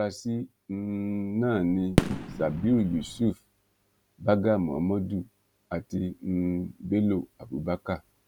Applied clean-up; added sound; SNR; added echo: none; Fireworks; 2 dB; none.